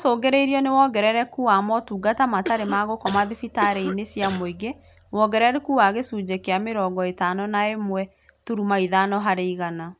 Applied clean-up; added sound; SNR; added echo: none; Cough; 11 dB; none.